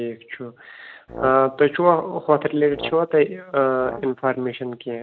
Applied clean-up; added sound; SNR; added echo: neural mask model RNNoise.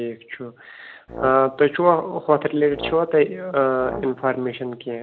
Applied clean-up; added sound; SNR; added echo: none; Brass instrument; 15 dB; none.